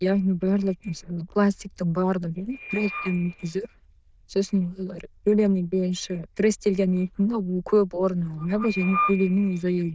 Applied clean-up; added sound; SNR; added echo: neural diffusion model UNIVERSE++.